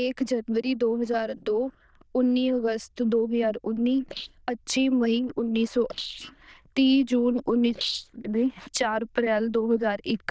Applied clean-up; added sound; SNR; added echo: neural diffusion model UNIVERSE++.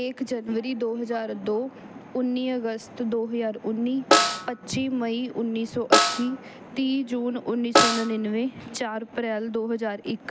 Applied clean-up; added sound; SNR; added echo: none; Snare drum; -2 dB; none.